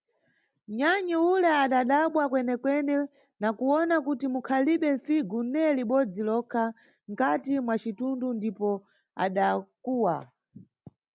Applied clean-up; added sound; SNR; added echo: none; none; none; none.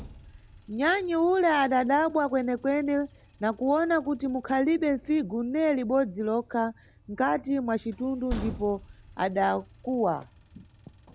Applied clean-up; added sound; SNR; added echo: none; Train; 19 dB; none.